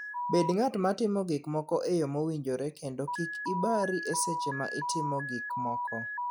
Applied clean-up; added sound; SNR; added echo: classical method log-MMSE.